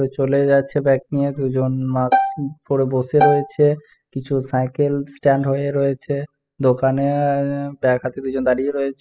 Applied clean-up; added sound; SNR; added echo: classical method spectral subtraction.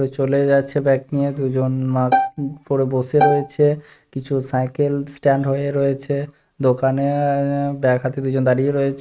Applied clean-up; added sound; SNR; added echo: neural mask model RNNoise.